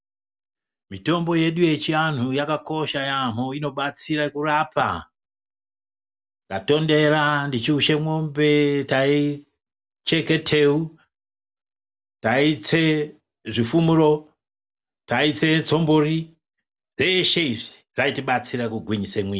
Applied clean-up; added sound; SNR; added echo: none; none; none; none.